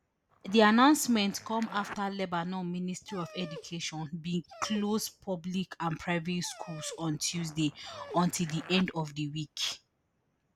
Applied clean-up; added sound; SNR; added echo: none; Dog + Zipper (clothing); 17 dB; none.